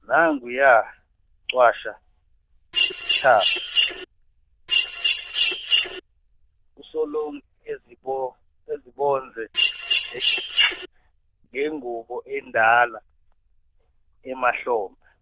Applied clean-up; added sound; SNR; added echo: neural diffusion model UNIVERSE++.